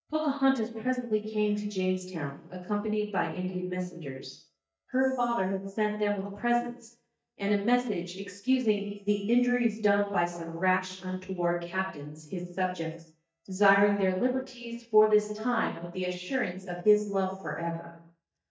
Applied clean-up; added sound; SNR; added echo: neural mask model DeepFilterNet 3.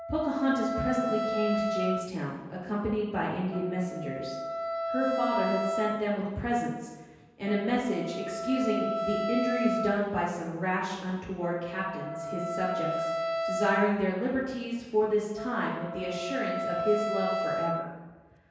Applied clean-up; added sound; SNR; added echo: none; Wind instrument, woodwind instrument; 4 dB; reverberation time 1.2 s.